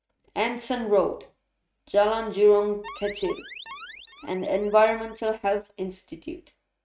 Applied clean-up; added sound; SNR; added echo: neural mask model RNNoise.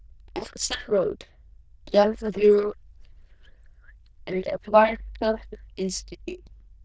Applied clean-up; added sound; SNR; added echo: neural diffusion model UNIVERSE++.